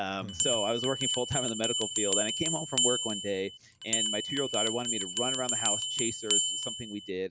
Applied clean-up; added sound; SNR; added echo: none; Bell; -3 dB; none.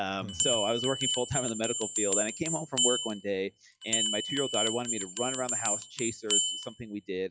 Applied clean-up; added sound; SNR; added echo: classical method log-MMSE.